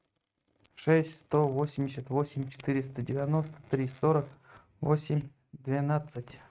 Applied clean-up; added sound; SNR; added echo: neural mask model RNNoise.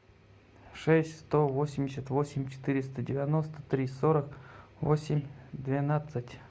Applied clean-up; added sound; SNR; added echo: none; none; none; none.